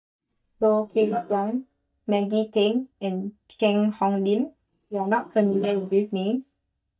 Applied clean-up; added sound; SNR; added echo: neural mask model DeepFilterNet 3.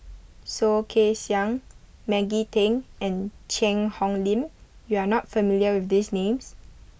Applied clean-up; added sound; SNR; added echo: none; none; none; none.